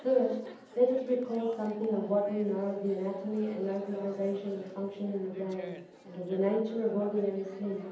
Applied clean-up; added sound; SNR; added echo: none; Chatter; 18 dB; reverberation time 0.8 s.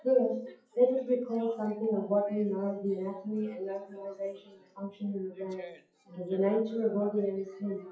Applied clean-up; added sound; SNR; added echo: classical method WPE with log-MMSE.